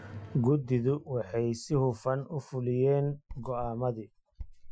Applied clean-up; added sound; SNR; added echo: classical method Wiener filter.